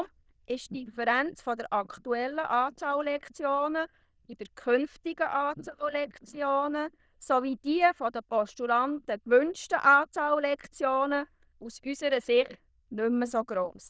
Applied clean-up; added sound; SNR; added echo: neural diffusion model UNIVERSE++.